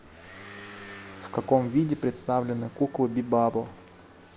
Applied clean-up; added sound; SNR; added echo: none; Motor vehicle (road) / Engine; 18 dB; none.